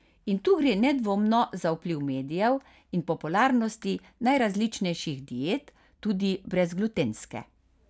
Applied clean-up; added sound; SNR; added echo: none; none; none; none.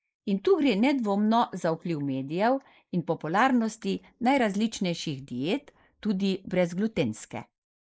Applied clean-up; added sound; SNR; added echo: neural mask model Resemble Enhance denoiser.